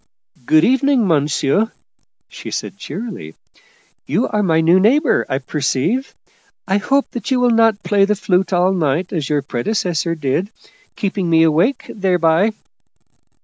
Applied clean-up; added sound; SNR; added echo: none; none; none; none.